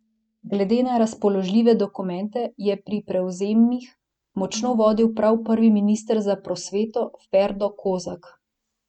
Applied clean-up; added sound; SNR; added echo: neural mask model RNNoise.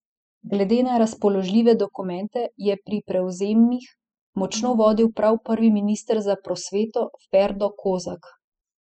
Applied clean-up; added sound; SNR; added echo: classical method spectral subtraction.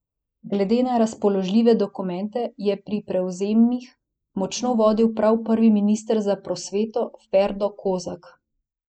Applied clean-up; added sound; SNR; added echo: neural mask model Resemble Enhance denoiser.